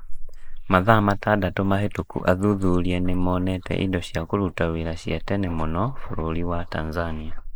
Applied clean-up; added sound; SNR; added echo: neural mask model Resemble Enhance denoiser.